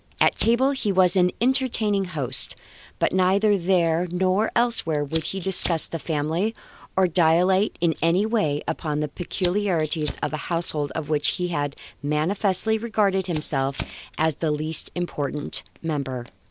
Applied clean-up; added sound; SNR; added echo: none; Fire; 17 dB; none.